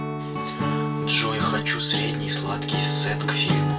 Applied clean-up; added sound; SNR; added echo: none; Acoustic guitar / Strum; -3 dB; reverberation time 0.2 s.